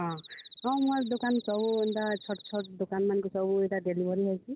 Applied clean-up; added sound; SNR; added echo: none; Cricket; 17 dB; none.